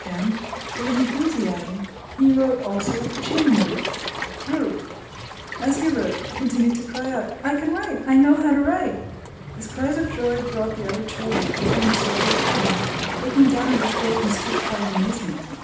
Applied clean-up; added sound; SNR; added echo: none; Waves, surf; 5 dB; reverberation time 0.9 s.